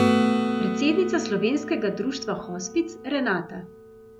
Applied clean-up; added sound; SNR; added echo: none; Acoustic guitar / Strum; 0 dB; none.